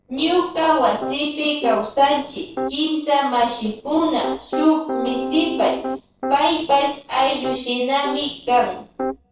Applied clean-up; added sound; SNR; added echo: neural separator model SepFormer DNS4.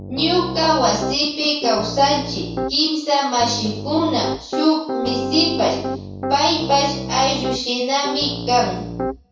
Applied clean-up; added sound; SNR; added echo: none; Piano; 7 dB; reverberation time 0.6 s.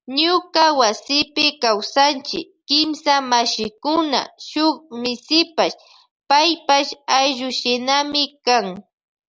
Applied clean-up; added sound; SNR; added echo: none; none; none; none.